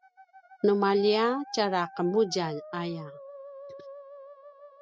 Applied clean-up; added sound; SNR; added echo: classical method spectral subtraction.